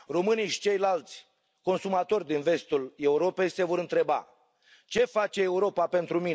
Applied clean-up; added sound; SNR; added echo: none; none; none; none.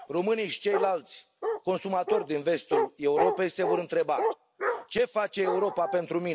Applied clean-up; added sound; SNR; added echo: none; Bark; 4 dB; none.